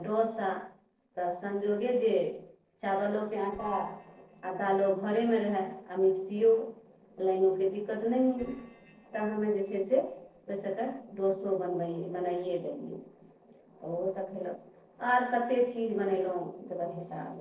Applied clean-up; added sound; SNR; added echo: neural separator model SepFormer DNS4.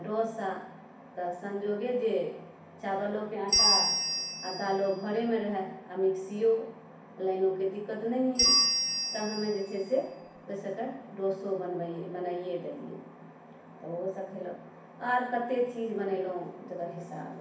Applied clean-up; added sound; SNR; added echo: none; Bell; -3 dB; reverberation time 0.6 s.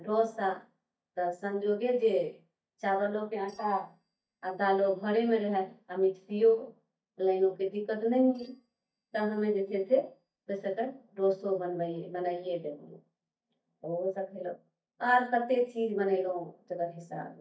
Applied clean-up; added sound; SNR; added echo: neural mask model DeepFilterNet 3.